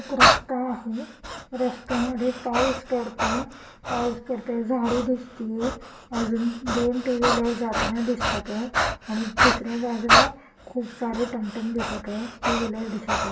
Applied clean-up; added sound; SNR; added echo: none; Breathing; -1 dB; reverberation time 0.5 s.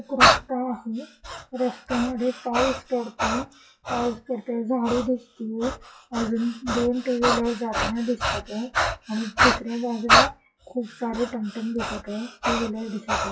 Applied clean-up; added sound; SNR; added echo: classical method WPE with log-MMSE.